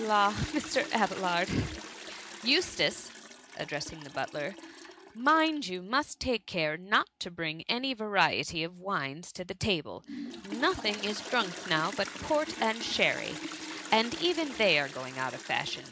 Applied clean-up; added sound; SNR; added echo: none; Toilet flush; 13 dB; none.